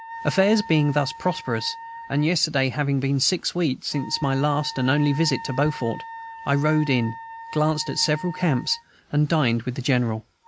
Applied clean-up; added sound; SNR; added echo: none; Wind instrument, woodwind instrument; 15 dB; none.